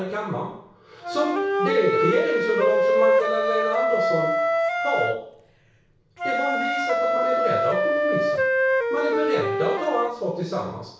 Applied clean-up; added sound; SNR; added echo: none; Wind instrument, woodwind instrument; -4 dB; reverberation time 0.6 s.